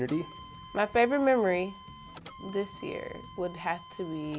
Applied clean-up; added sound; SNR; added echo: none; Printer; 17 dB; none.